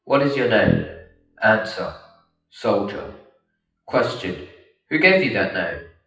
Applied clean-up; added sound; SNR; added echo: classical method WPE with log-MMSE.